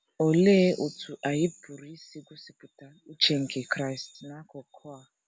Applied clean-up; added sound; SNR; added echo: none; none; none; none.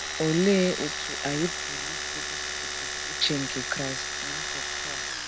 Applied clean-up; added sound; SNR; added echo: none; Domestic sounds, home sounds; 2 dB; none.